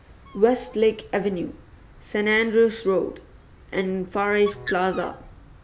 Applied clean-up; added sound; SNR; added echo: none; Bird; 19 dB; none.